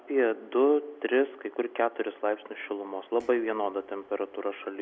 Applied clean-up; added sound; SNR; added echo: none; none; none; none.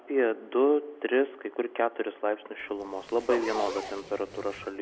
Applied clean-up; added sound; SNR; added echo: none; Zipper (clothing); 10 dB; none.